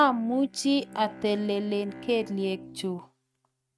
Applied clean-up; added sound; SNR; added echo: neural mask model RNNoise.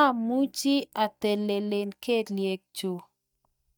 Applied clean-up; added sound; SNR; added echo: neural mask model DeepFilterNet 3.